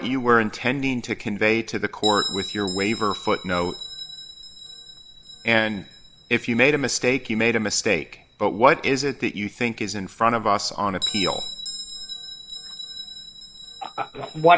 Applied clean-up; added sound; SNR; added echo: none; Bell; 13 dB; none.